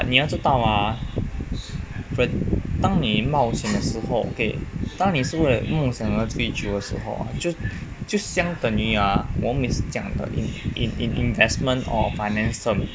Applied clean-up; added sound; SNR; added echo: none; none; none; none.